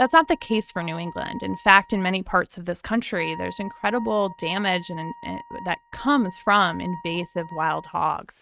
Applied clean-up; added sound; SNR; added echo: neural mask model RNNoise.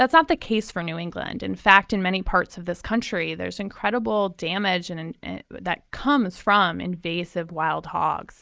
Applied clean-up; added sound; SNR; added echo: neural mask model Resemble Enhance denoiser.